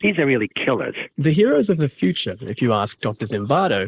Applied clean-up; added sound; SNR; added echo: neural mask model Resemble Enhance denoiser.